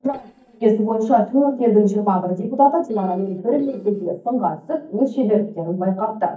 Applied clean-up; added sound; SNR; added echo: neural mask model DeepFilterNet 3.